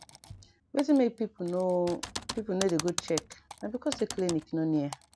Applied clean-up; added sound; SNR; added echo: none; Typing; 12 dB; none.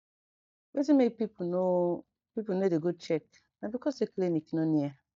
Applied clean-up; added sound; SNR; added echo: neural mask model DeepFilterNet 3.